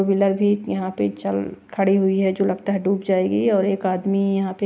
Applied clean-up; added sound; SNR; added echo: none; none; none; none.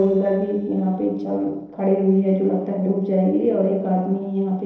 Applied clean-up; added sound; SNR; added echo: neural separator model SepFormer DNS4.